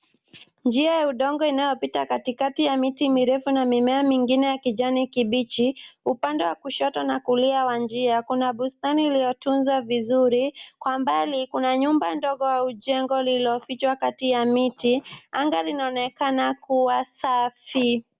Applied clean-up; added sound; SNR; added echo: none; none; none; none.